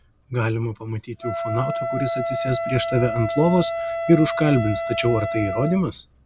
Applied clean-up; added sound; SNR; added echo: none; Wind instrument, woodwind instrument; 5 dB; none.